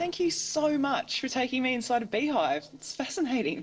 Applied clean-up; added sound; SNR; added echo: neural separator model SepFormer DNS4.